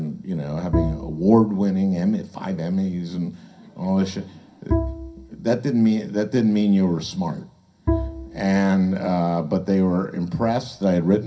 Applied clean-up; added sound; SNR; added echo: none; Bowed string instrument; 7 dB; reverberation time 0.3 s.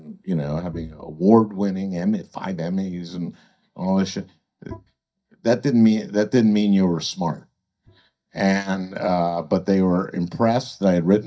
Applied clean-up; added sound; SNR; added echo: neural mask model DeepFilterNet 3.